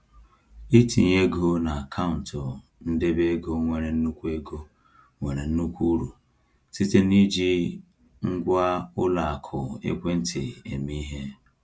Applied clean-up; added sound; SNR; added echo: none; none; none; none.